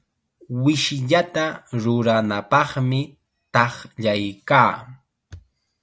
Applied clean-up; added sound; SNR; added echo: none; none; none; none.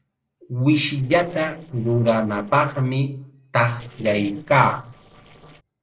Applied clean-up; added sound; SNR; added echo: neural separator model SepFormer DNS4.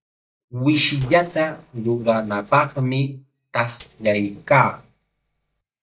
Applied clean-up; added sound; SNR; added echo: neural mask model DeepFilterNet 3.